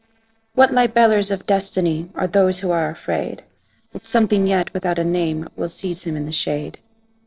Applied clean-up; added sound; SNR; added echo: neural separator model SepFormer DNS4.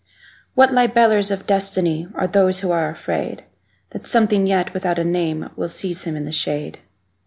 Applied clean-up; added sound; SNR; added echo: none; none; none; none.